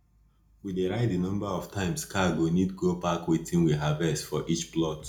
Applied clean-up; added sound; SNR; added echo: none; none; none; reverberation time 0.4 s.